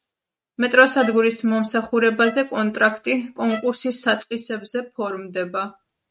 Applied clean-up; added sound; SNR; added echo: neural mask model RNNoise.